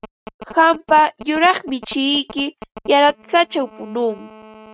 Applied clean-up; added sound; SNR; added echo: neural mask model RNNoise.